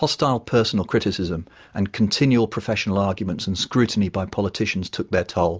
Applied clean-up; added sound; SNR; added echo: none; none; none; none.